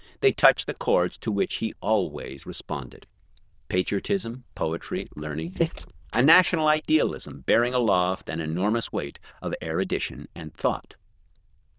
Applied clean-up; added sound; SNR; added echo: neural diffusion model UNIVERSE++.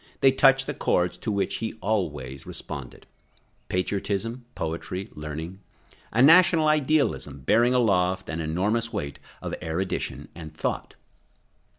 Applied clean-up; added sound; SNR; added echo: none; none; none; none.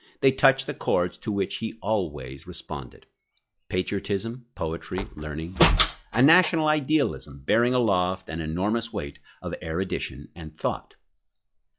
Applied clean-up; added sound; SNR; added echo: classical method log-MMSE.